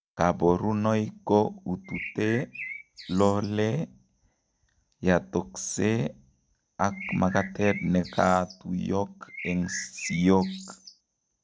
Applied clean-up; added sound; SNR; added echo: none; Bird; 13 dB; none.